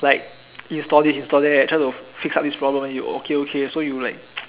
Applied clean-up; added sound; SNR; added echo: none; none; none; none.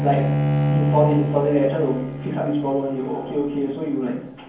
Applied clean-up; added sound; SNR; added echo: none; Bowed string instrument; 1 dB; reverberation time 0.9 s.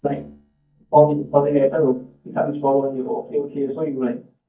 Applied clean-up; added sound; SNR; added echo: neural mask model DeepFilterNet 3.